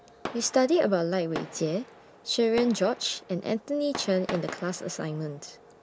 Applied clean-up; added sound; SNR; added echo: none; Fireworks; 15 dB; none.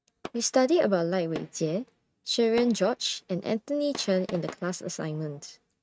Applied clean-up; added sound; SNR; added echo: neural mask model RNNoise.